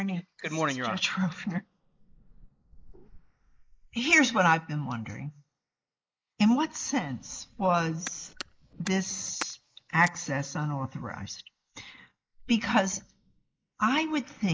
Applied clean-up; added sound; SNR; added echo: neural mask model Resemble Enhance denoiser.